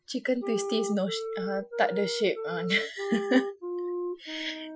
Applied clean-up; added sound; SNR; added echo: classical method Wiener filter.